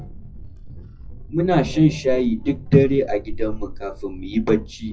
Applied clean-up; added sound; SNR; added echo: classical method WPE with log-MMSE.